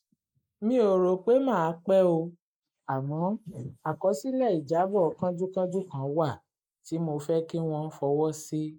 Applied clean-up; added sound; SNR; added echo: neural mask model Resemble Enhance denoiser.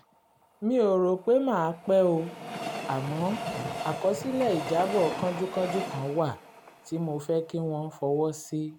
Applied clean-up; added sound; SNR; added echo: none; Train; 10 dB; none.